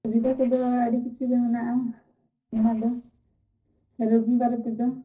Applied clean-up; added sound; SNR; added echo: neural separator model SepFormer DNS4.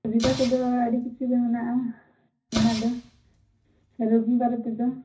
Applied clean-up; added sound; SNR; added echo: none; Explosion; 12 dB; reverberation time 0.4 s.